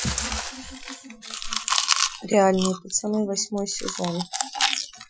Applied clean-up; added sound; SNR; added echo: classical method Wiener filter.